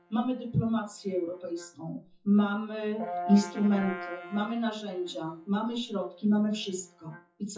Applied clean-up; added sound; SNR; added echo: classical method WPE with log-MMSE.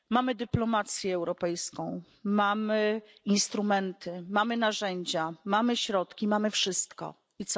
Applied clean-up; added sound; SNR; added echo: none; none; none; none.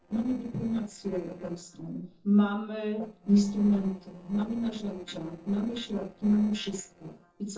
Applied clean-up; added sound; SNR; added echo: neural separator model SepFormer DNS4.